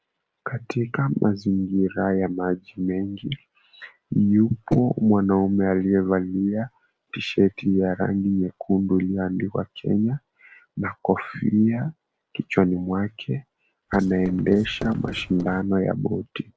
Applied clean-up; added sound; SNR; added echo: neural separator model SepFormer DNS4.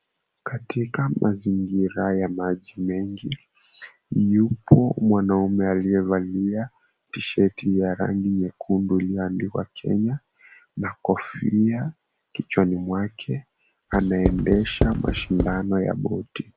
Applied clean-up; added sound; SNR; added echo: none; Writing; 3 dB; none.